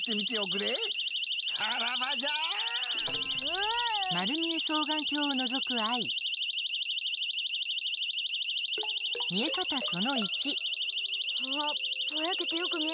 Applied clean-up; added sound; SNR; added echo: none; Siren; -5 dB; none.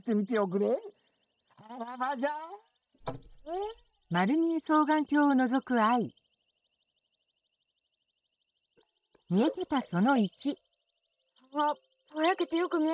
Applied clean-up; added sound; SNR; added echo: neural mask model DeepFilterNet 3.